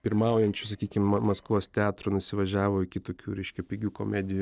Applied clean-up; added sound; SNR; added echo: neural separator model SepFormer DNS4.